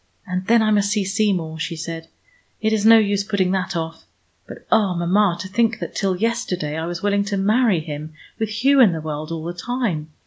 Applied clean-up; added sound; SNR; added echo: none; none; none; none.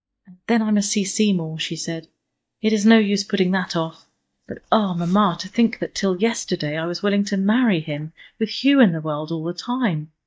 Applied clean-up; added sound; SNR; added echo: neural mask model DeepFilterNet 3.